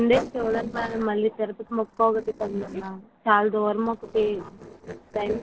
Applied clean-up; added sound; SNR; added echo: neural separator model SepFormer DNS4.